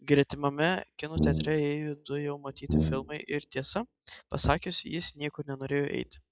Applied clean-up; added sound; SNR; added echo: classical method log-MMSE.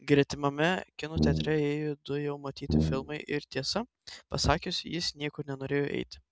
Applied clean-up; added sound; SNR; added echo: none; Brass instrument; -2 dB; none.